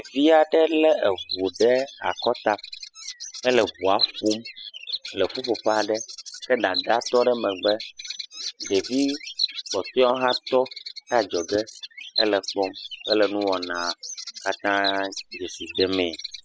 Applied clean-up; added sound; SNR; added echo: classical method spectral subtraction.